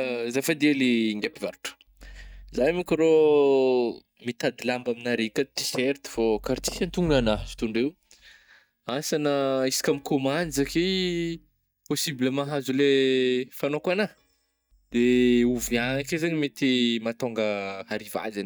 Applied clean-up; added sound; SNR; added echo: neural mask model DeepFilterNet 3.